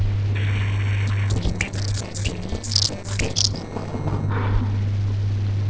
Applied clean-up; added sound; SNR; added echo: neural separator model SepFormer DNS4.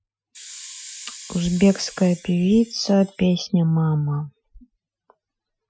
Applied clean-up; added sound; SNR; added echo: classical method Wiener filter.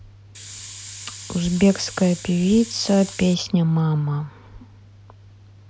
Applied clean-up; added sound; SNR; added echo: none; Hiss; 15 dB; none.